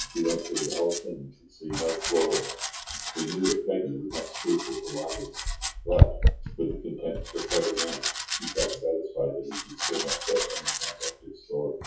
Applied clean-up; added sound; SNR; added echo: classical method WPE with log-MMSE.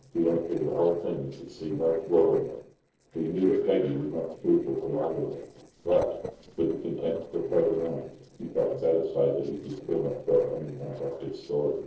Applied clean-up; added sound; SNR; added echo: neural separator model SepFormer DNS4.